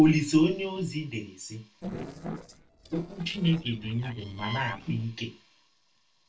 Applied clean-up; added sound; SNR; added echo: neural separator model SepFormer DNS4.